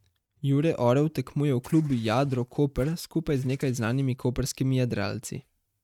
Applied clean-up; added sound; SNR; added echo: neural mask model RNNoise.